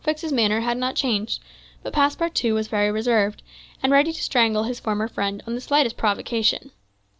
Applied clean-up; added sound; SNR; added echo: none; none; none; none.